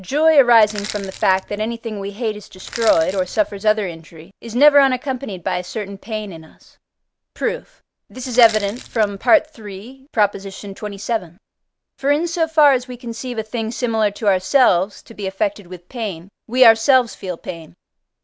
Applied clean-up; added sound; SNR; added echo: none; Crushing; 15 dB; none.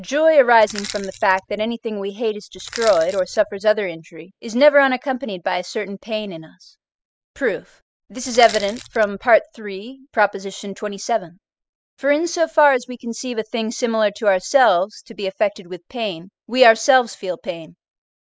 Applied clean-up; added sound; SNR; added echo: classical method spectral subtraction.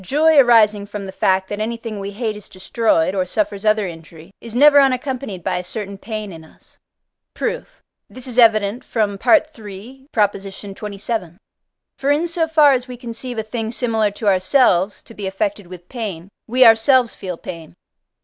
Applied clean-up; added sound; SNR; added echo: none; none; none; none.